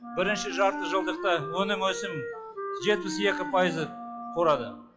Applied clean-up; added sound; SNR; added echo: classical method log-MMSE.